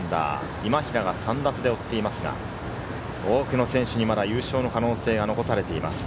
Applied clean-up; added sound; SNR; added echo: none; none; none; none.